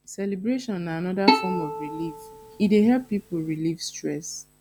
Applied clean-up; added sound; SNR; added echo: none; Bowed string instrument; 2 dB; none.